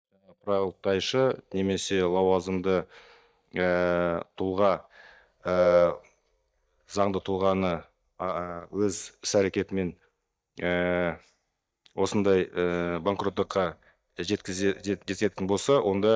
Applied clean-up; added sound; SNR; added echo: neural mask model DeepFilterNet 3.